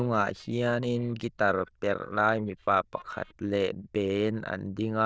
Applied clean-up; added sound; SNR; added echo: neural diffusion model UNIVERSE++.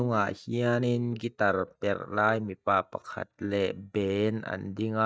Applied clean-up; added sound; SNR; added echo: neural mask model DeepFilterNet 3.